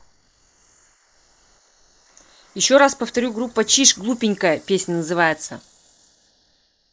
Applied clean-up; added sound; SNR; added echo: neural mask model Resemble Enhance denoiser.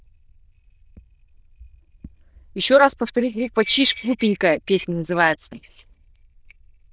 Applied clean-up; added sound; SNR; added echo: neural diffusion model UNIVERSE++.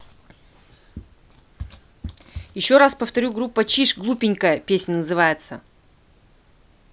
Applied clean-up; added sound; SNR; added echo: none; none; none; none.